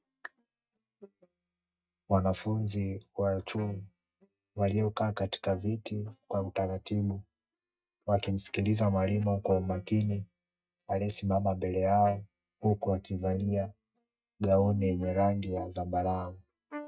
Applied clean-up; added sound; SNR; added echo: neural mask model DeepFilterNet 3.